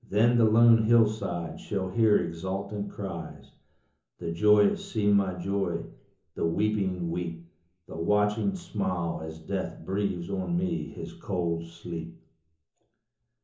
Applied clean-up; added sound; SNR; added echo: none; none; none; reverberation time 0.8 s.